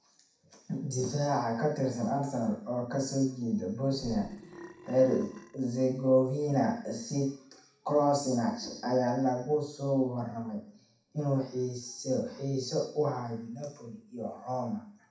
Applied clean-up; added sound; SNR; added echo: none; Burping, eructation; 17 dB; reverberation time 0.6 s.